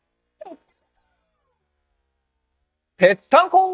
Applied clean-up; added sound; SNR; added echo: neural mask model DeepFilterNet 3.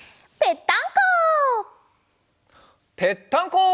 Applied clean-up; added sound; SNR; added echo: none; none; none; none.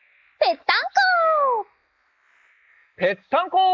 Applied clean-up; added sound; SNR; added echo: neural mask model Resemble Enhance denoiser.